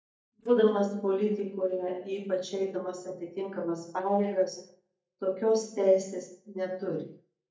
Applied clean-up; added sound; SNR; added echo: neural mask model DeepFilterNet 3.